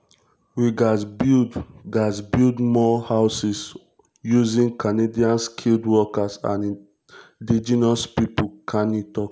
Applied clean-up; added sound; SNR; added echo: none; none; none; none.